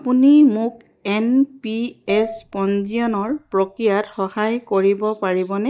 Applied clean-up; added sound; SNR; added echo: neural mask model DeepFilterNet 3.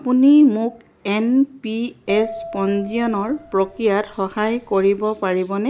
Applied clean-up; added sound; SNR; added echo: none; Bell; 16 dB; none.